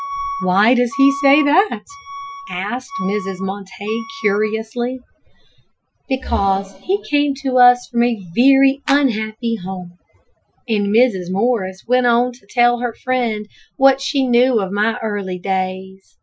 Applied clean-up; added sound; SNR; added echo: classical method Wiener filter.